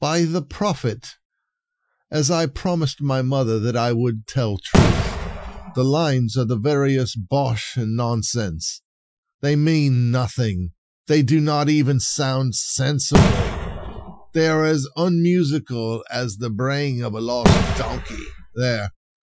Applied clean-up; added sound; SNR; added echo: classical method Wiener filter.